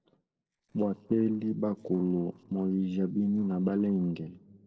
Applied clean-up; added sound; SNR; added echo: neural separator model SepFormer DNS4.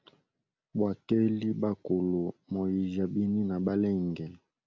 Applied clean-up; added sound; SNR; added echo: none; none; none; none.